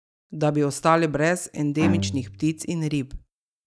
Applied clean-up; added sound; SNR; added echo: neural mask model RNNoise.